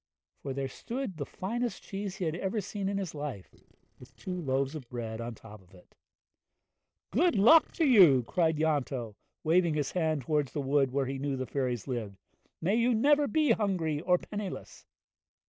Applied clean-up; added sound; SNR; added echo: neural separator model SepFormer DNS4.